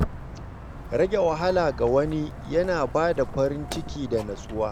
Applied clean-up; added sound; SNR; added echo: none; Walk, footsteps; 9 dB; none.